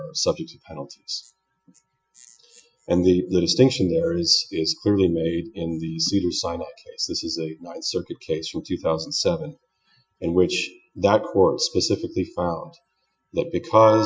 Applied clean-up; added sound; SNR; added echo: classical method Wiener filter.